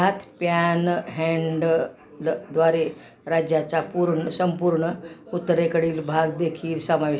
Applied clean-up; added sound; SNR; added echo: none; none; none; none.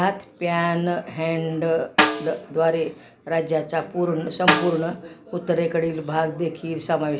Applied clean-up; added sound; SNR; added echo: none; Snare drum; 3 dB; none.